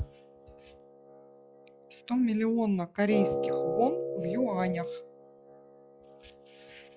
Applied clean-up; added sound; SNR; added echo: classical method log-MMSE.